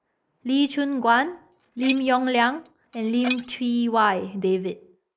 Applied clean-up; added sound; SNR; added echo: neural mask model Resemble Enhance denoiser.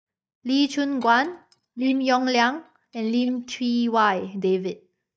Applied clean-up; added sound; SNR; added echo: neural mask model DeepFilterNet 3.